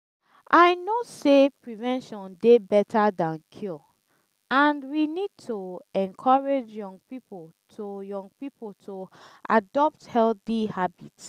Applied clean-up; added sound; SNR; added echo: none; none; none; none.